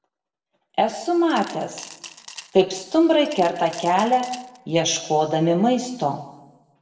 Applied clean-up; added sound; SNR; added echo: none; Coin (dropping) / Glass; 19 dB; reverberation time 0.8 s.